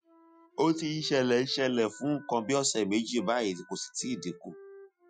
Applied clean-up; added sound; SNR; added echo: classical method Wiener filter.